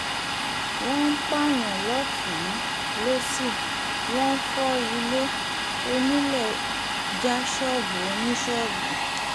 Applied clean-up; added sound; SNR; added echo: none; Domestic sounds, home sounds; -1 dB; none.